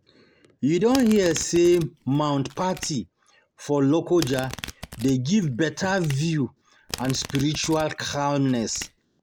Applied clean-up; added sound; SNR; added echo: none; Domestic sounds, home sounds; 16 dB; none.